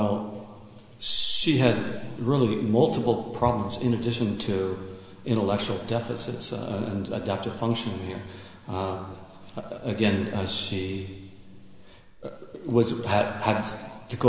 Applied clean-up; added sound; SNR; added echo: none; none; none; reverberation time 2.1 s.